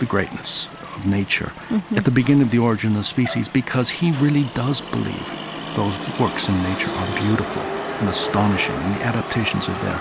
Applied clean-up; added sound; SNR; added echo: none; Motor vehicle (road); 9 dB; none.